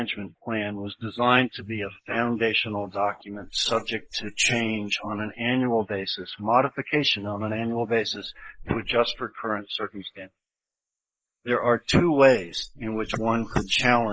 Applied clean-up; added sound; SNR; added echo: neural mask model Resemble Enhance denoiser.